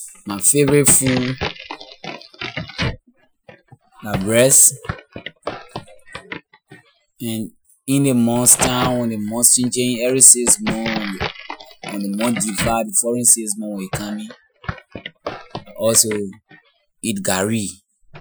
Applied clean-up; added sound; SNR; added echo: classical method Wiener filter.